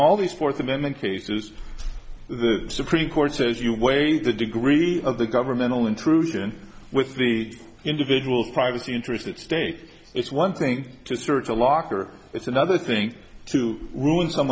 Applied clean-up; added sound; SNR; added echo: none; none; none; none.